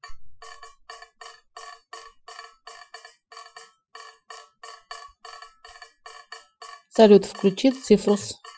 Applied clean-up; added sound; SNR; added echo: classical method Wiener filter.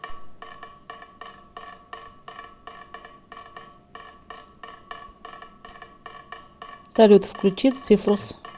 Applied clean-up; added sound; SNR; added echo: none; Drip / Water tap, faucet; 17 dB; none.